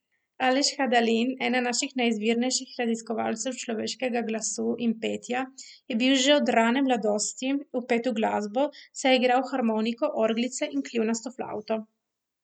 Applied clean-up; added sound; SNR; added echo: none; none; none; none.